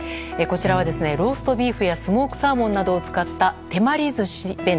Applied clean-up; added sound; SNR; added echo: none; Bowed string instrument; 15 dB; none.